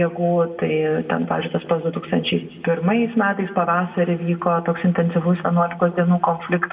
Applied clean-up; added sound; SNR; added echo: none; none; none; reverberation time 1.2 s.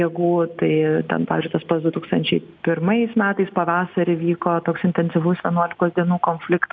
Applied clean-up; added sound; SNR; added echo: none; none; none; none.